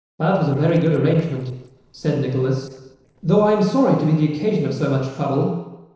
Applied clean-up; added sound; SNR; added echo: neural separator model SepFormer DNS4.